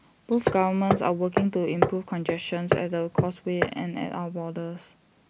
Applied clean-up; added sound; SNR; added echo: none; Hammer; 1 dB; none.